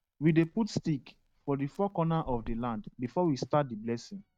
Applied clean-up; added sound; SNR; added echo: neural mask model RNNoise.